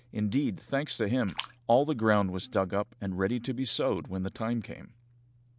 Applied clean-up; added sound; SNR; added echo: none; Splash, splatter; 17 dB; none.